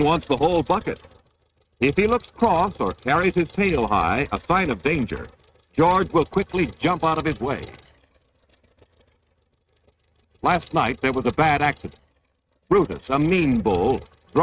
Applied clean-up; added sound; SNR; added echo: neural mask model RNNoise.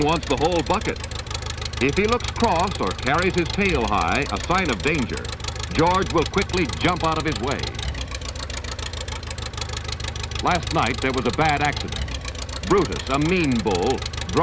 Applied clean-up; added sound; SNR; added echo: none; Engine; 5 dB; none.